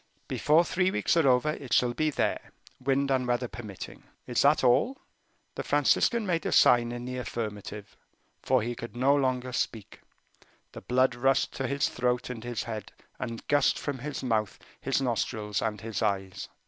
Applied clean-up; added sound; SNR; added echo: none; none; none; none.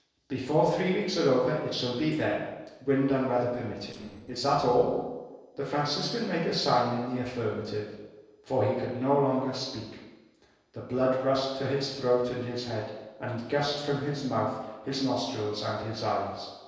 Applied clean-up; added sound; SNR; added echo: neural separator model SepFormer DNS4.